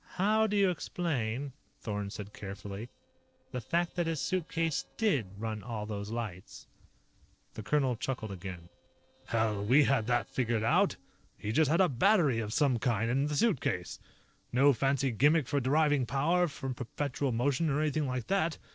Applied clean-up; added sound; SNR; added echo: neural separator model SepFormer DNS4.